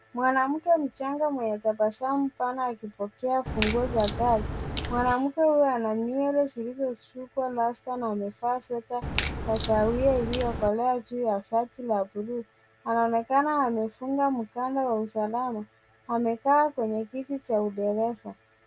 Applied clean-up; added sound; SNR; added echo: none; Crack; 4 dB; none.